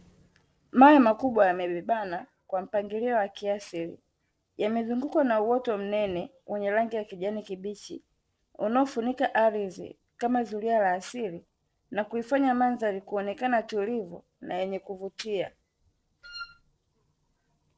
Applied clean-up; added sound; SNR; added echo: neural separator model SepFormer DNS4.